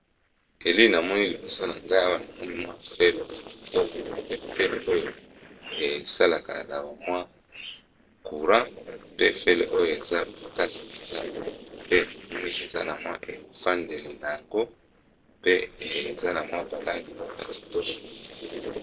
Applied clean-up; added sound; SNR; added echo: neural separator model SepFormer DNS4.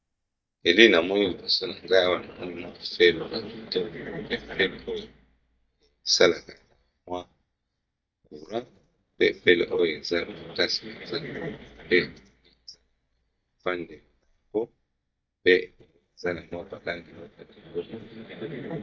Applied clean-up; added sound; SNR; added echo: neural mask model DeepFilterNet 3.